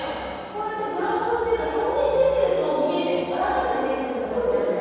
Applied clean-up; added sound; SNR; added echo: none; none; none; reverberation time 2.2 s.